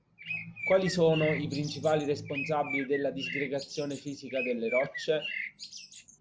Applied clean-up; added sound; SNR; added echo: none; Bird; 8 dB; none.